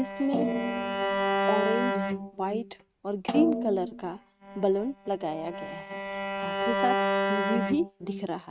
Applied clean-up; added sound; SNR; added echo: neural mask model RNNoise.